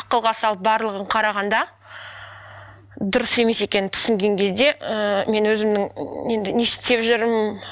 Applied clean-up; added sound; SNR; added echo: none; none; none; none.